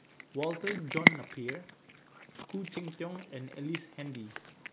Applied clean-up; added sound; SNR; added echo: none; Cat; -5 dB; none.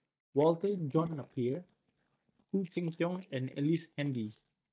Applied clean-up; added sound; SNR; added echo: neural mask model DeepFilterNet 3.